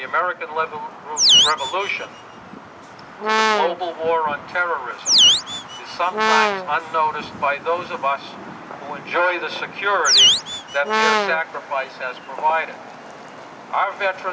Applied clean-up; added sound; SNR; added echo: none; Brass instrument + Animal; -4 dB; none.